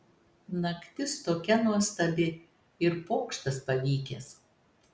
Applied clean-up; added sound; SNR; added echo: none; none; none; none.